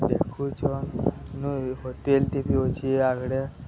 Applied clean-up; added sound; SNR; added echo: none; Bowed string instrument; 19 dB; none.